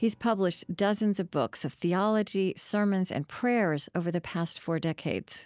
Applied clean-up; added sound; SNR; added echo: none; none; none; none.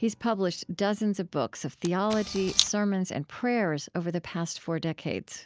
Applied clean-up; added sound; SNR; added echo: none; Camera; 2 dB; none.